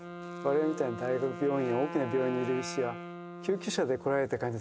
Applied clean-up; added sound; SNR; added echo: none; Wind instrument, woodwind instrument; 10 dB; none.